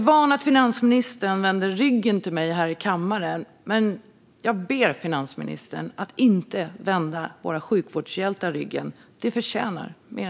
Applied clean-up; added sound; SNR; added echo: none; none; none; none.